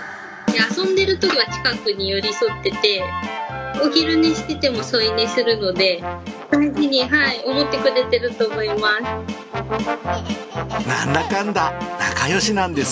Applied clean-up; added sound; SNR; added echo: none; none; none; none.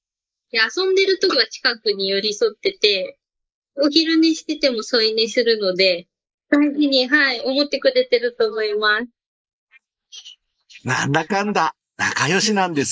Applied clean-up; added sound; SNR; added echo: neural mask model Resemble Enhance denoiser.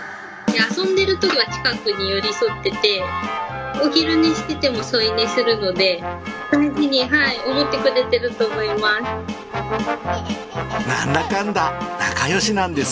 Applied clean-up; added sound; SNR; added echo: none; Church bell; 15 dB; none.